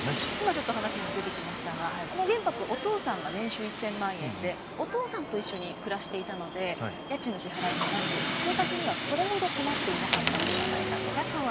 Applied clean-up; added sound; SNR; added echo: none; Train + Coin (dropping); -1 dB; none.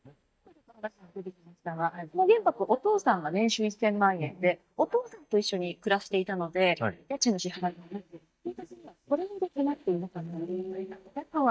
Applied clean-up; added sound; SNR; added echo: neural mask model DeepFilterNet 3.